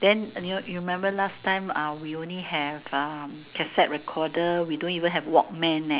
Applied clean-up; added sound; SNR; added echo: none; none; none; none.